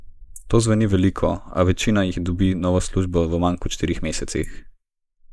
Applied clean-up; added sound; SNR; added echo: neural mask model Resemble Enhance denoiser.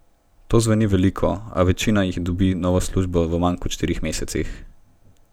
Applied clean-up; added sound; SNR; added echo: none; none; none; none.